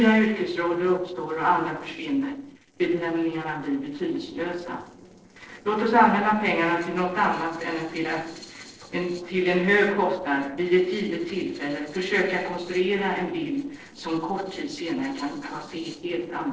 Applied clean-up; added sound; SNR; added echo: neural separator model SepFormer DNS4.